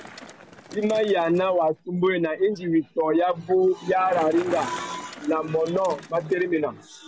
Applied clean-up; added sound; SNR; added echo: none; Bicycle; 18 dB; none.